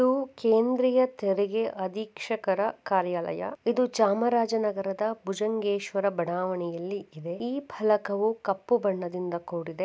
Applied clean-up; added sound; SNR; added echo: none; none; none; none.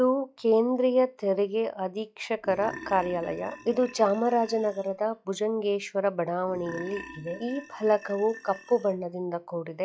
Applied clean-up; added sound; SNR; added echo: classical method log-MMSE.